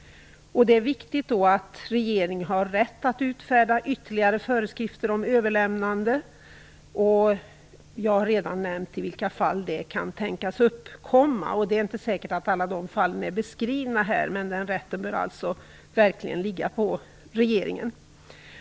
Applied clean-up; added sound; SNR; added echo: none; none; none; none.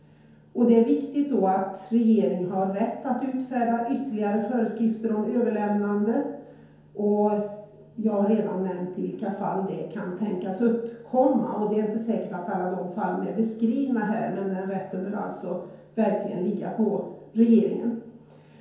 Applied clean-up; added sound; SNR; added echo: none; none; none; reverberation time 0.9 s.